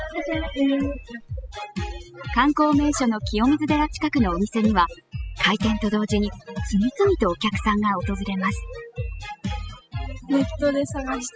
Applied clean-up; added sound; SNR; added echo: classical method spectral subtraction.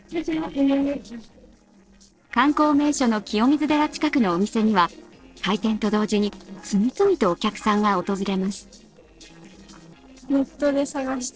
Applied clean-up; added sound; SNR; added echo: neural separator model SepFormer DNS4.